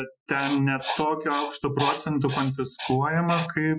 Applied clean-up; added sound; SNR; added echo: classical method Wiener filter.